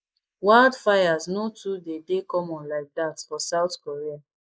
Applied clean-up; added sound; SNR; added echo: neural mask model Resemble Enhance denoiser.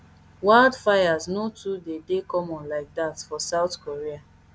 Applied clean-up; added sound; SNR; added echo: none; none; none; none.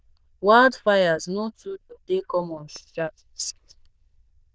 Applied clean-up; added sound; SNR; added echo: neural diffusion model UNIVERSE++.